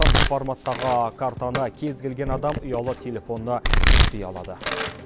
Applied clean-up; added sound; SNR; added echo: none; Domestic sounds, home sounds; -4 dB; none.